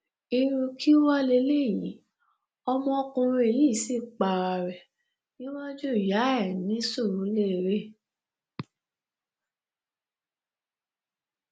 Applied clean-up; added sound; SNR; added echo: none; none; none; none.